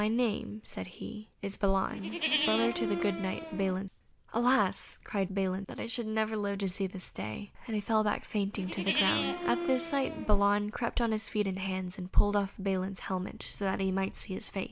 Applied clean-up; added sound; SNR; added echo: none; Livestock, farm animals, working animals; 3 dB; none.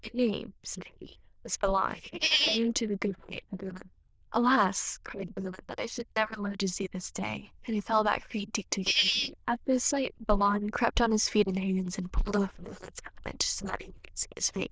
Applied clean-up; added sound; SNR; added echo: neural diffusion model UNIVERSE++.